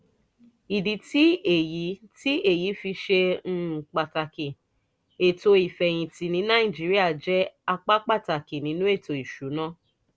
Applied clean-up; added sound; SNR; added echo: none; none; none; none.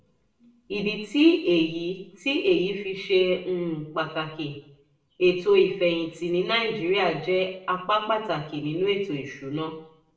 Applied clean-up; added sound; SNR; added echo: none; none; none; reverberation time 0.6 s.